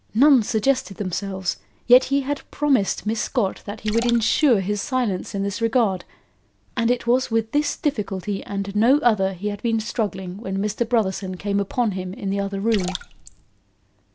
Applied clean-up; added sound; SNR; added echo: none; Splash, splatter; 12 dB; none.